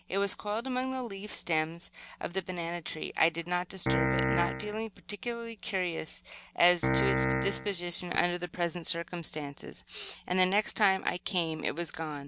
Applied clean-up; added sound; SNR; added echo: none; Piano; -3 dB; none.